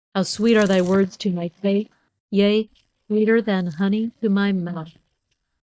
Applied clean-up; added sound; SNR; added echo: neural mask model DeepFilterNet 3.